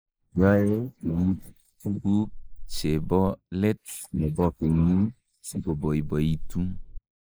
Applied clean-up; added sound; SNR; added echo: neural mask model Resemble Enhance denoiser.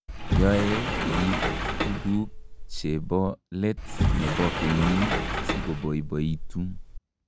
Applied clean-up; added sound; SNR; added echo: none; Sliding door; 0 dB; none.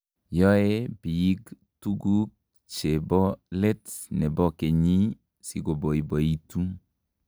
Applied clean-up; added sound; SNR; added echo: none; none; none; none.